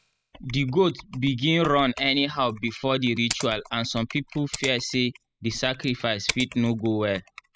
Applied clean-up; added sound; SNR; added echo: classical method spectral subtraction.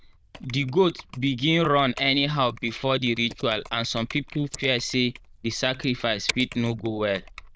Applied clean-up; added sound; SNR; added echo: neural diffusion model UNIVERSE++.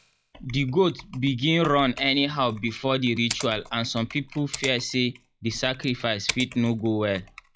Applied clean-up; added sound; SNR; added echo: classical method log-MMSE.